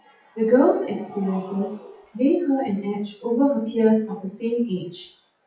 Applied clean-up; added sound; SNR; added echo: classical method WPE with log-MMSE.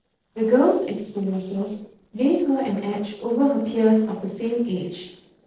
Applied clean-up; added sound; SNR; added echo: neural separator model SepFormer DNS4.